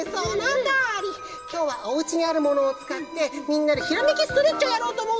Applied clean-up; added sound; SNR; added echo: none; Telephone; 9 dB; reverberation time 2.9 s.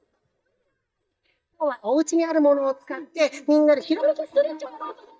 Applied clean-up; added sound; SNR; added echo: neural mask model DeepFilterNet 3.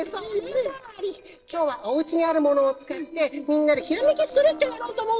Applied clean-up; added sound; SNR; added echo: neural separator model SepFormer DNS4.